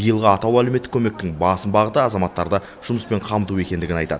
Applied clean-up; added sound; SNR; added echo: none; none; none; none.